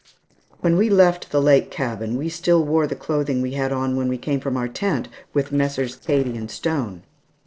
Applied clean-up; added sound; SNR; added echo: neural separator model SepFormer DNS4.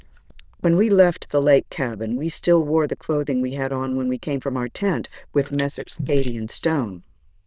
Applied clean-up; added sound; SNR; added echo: neural diffusion model UNIVERSE++.